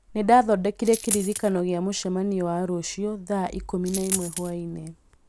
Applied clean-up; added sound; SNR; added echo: none; Coin (dropping); 2 dB; none.